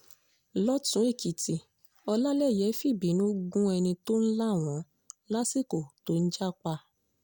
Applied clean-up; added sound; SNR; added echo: none; none; none; none.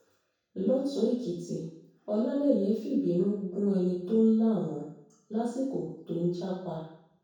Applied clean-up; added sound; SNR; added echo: none; none; none; reverberation time 0.7 s.